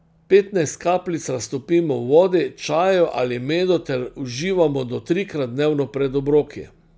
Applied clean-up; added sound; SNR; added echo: none; none; none; none.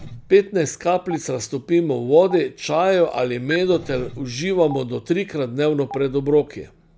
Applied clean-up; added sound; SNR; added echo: none; Engine + Stream; 19 dB; none.